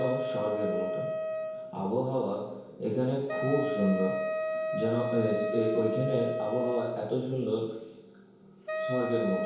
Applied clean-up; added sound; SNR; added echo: none; Wind instrument, woodwind instrument; 3 dB; reverberation time 1.0 s.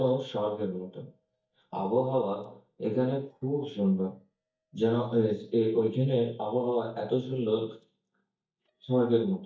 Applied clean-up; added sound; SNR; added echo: neural mask model DeepFilterNet 3.